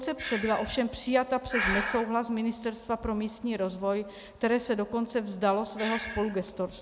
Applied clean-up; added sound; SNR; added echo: none; Breathing; 9 dB; none.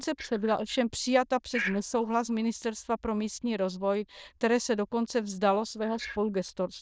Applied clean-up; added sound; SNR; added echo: neural diffusion model UNIVERSE++.